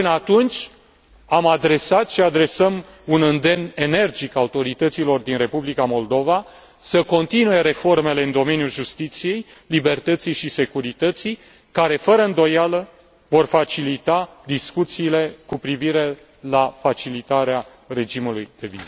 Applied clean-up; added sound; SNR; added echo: none; none; none; none.